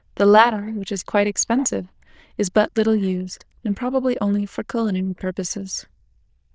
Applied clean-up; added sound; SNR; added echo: neural diffusion model UNIVERSE++.